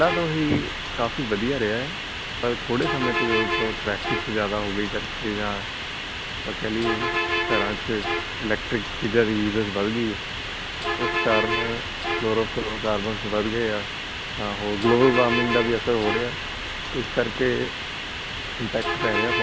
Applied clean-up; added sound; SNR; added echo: none; Bus; 2 dB; none.